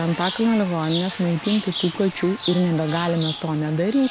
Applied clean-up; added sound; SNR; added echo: none; Chirp, tweet; 11 dB; none.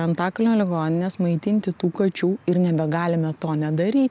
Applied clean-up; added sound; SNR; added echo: none; none; none; none.